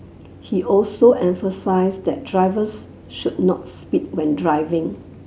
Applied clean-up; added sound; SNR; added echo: none; none; none; none.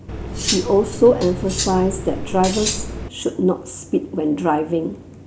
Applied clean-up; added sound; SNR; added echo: none; Cutlery, silverware; 6 dB; none.